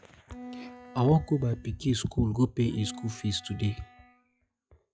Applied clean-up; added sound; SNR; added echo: classical method log-MMSE.